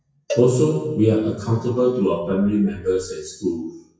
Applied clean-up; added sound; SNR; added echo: classical method WPE with log-MMSE.